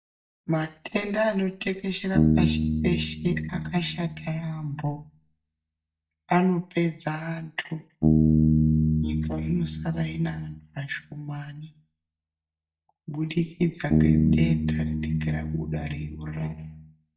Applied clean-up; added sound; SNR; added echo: neural mask model DeepFilterNet 3.